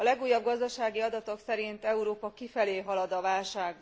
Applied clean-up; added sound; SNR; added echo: none; none; none; none.